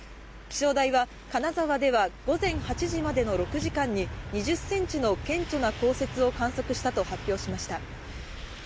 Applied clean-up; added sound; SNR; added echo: none; none; none; none.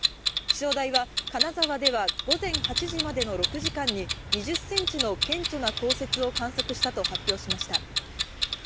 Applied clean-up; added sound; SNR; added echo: none; Clock; -1 dB; none.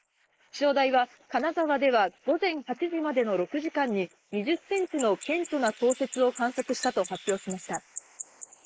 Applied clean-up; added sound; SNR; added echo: neural mask model Resemble Enhance denoiser.